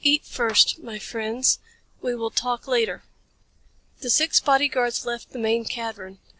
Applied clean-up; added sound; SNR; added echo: neural separator model SepFormer DNS4.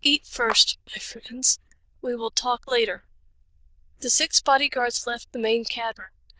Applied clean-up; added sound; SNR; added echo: neural diffusion model UNIVERSE++.